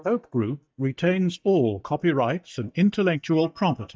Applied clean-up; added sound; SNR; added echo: neural mask model DeepFilterNet 3.